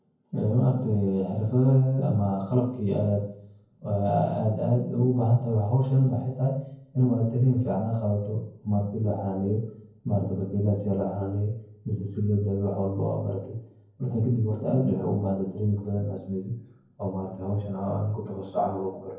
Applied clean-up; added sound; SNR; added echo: none; none; none; reverberation time 0.9 s.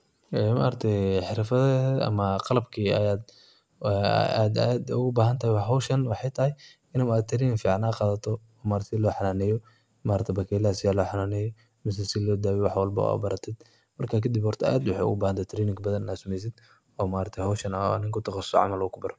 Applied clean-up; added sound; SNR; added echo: none; none; none; none.